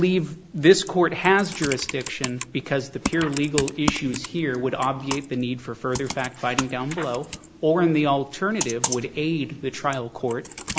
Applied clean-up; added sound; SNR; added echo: none; Computer keyboard; 10 dB; none.